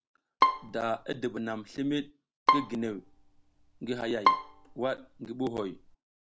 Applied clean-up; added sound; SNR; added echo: none; Bowed string instrument; -3 dB; none.